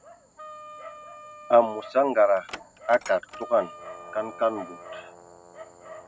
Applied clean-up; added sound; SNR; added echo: none; Wind instrument, woodwind instrument + Dog; 16 dB; none.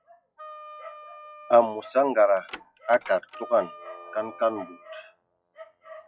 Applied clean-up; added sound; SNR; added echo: classical method log-MMSE.